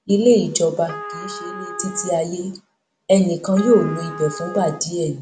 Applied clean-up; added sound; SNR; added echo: none; Trumpet; 14 dB; none.